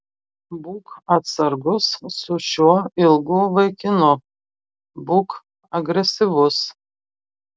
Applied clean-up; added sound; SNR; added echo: none; none; none; none.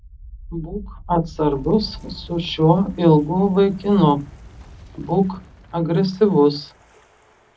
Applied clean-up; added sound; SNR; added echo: none; Wind; 19 dB; reverberation time 0.4 s.